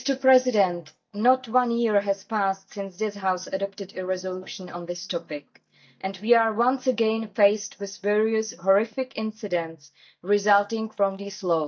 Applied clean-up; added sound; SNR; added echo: neural mask model DeepFilterNet 3.